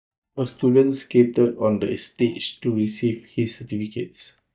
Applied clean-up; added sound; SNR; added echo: neural mask model DeepFilterNet 3.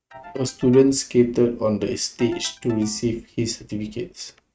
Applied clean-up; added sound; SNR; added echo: neural mask model RNNoise.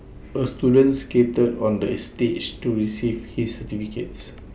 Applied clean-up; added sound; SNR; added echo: none; none; none; none.